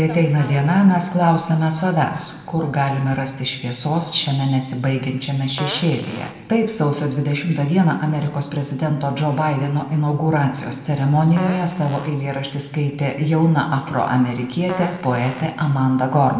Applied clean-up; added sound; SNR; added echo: none; Fart; 16 dB; reverberation time 1.2 s.